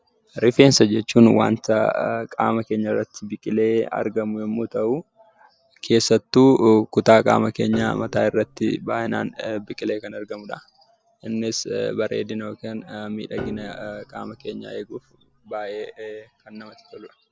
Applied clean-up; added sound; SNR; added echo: none; Piano; 19 dB; none.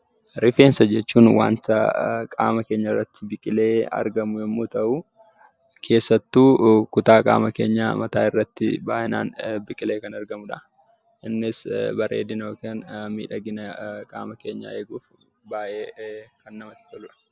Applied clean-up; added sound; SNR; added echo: none; none; none; none.